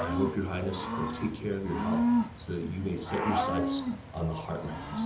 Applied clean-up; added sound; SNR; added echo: none; Cricket / Growling; -1 dB; reverberation time 1.2 s.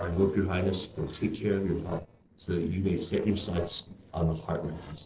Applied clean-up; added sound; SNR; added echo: neural separator model SepFormer DNS4.